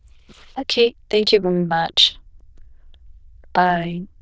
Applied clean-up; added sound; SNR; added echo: neural diffusion model UNIVERSE++.